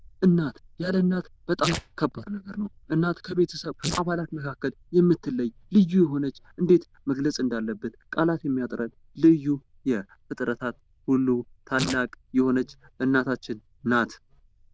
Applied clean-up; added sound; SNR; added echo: neural diffusion model UNIVERSE++.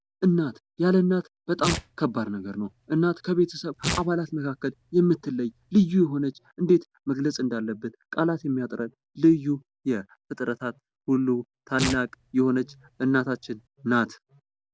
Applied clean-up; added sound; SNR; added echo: none; Tearing; 11 dB; none.